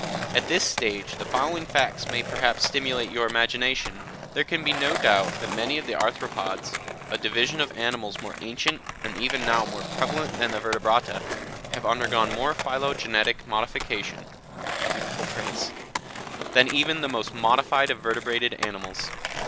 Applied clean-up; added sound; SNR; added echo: none; Skateboard; 7 dB; none.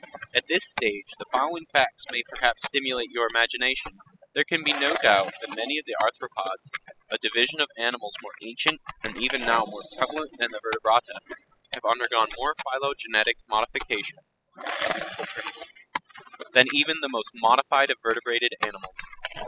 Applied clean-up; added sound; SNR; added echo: classical method spectral subtraction.